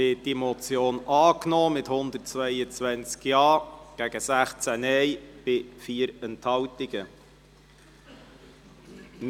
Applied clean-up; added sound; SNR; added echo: none; none; none; none.